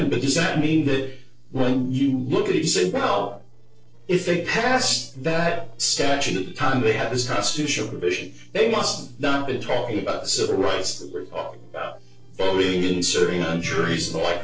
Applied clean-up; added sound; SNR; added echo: neural separator model SepFormer DNS4.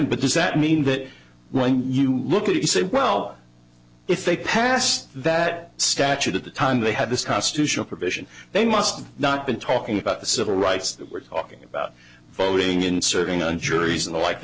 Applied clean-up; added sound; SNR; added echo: none; none; none; none.